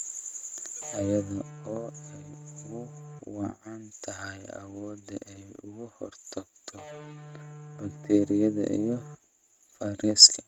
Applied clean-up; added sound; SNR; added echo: neural mask model RNNoise.